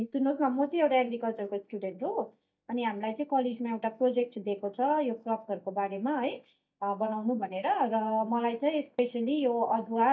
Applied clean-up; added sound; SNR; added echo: neural mask model DeepFilterNet 3.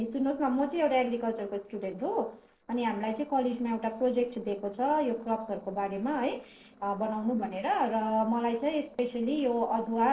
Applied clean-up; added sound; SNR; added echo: neural separator model SepFormer DNS4.